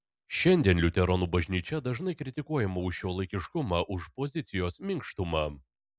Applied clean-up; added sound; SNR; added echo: none; none; none; none.